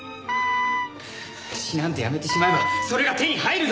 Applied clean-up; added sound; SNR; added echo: none; Wind instrument, woodwind instrument; 1 dB; none.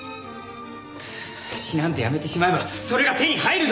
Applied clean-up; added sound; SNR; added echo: none; none; none; none.